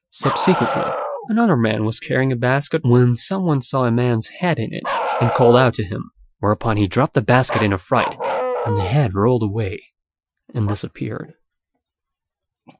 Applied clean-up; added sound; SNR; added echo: classical method Wiener filter.